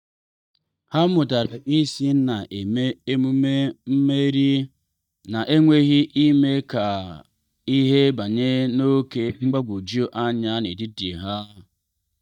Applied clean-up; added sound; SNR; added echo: neural mask model DeepFilterNet 3.